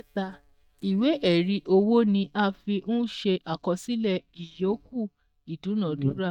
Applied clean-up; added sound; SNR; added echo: neural mask model DeepFilterNet 3.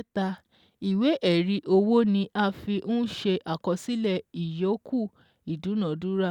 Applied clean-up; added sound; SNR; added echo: none; none; none; none.